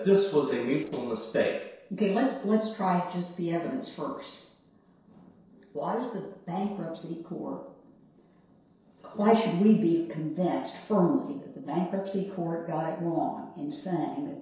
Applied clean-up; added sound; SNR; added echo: neural separator model SepFormer DNS4.